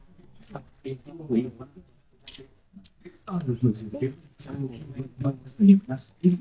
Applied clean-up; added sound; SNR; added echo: neural mask model DeepFilterNet 3.